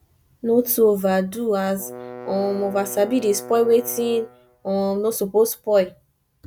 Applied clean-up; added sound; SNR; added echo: none; Bowed string instrument; 16 dB; none.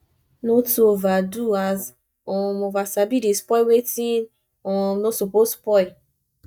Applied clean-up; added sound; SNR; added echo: neural mask model DeepFilterNet 3.